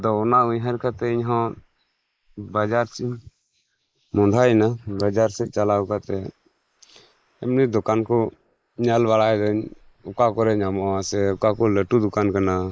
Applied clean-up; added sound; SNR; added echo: neural mask model Resemble Enhance denoiser.